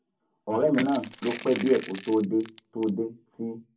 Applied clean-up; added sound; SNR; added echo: none; Crushing; 13 dB; reverberation time 0.3 s.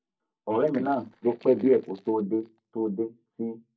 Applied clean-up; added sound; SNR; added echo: neural mask model DeepFilterNet 3.